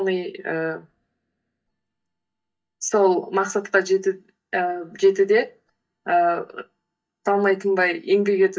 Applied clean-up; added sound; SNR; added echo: neural mask model DeepFilterNet 3.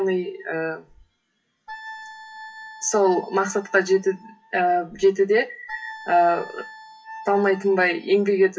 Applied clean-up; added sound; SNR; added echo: classical method WPE with log-MMSE.